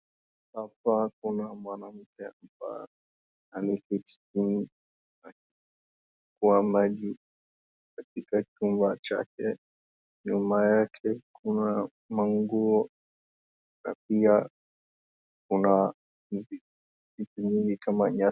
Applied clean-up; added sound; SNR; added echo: none; none; none; none.